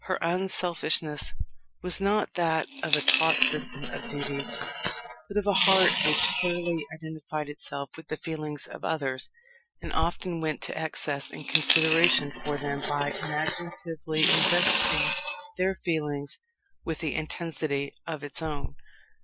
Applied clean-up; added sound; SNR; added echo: classical method Wiener filter.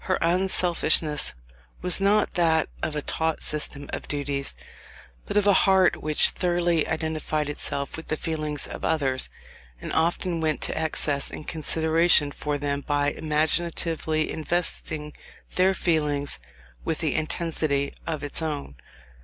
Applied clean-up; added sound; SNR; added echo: none; none; none; none.